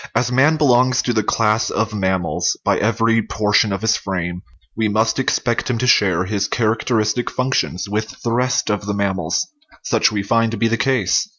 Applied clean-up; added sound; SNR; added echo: none; none; none; none.